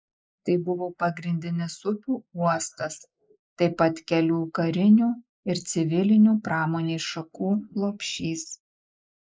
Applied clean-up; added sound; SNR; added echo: neural mask model Resemble Enhance denoiser.